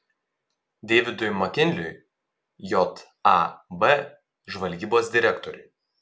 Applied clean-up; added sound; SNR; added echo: none; none; none; none.